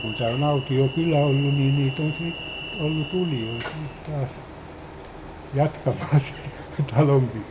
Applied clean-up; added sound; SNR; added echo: none; Train; 12 dB; reverberation time 1.1 s.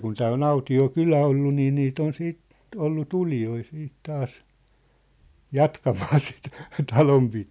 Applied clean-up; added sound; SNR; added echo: none; none; none; none.